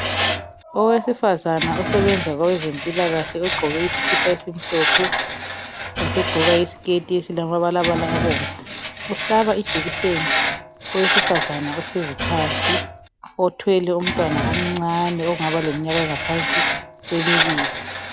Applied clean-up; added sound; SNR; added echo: none; Screech; 0 dB; none.